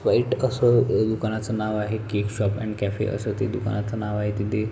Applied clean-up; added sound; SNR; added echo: none; none; none; none.